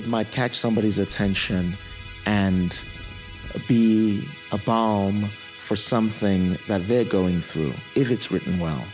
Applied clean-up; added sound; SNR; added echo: none; Musical instrument + Wind; 17 dB; none.